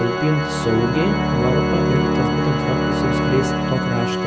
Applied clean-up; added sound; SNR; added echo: none; Organ + Bowed string instrument; -2 dB; none.